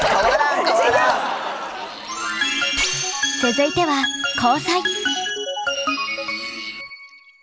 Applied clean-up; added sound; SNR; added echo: none; Fart + Liquid; 17 dB; none.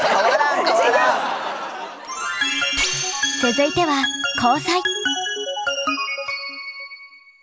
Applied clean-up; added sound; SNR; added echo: none; none; none; none.